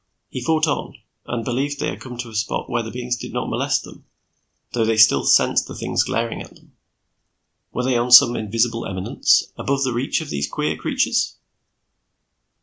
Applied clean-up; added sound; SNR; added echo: none; none; none; none.